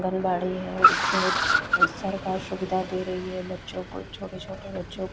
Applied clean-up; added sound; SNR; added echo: none; Car; -3 dB; none.